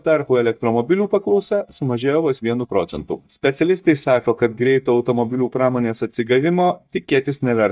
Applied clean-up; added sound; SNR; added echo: neural mask model DeepFilterNet 3.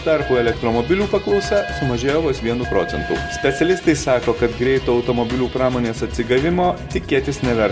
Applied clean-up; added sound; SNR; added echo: none; Telephone; 12 dB; reverberation time 1.0 s.